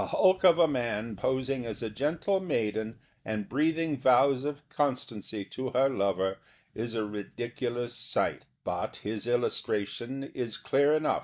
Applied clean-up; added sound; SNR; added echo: neural mask model DeepFilterNet 3.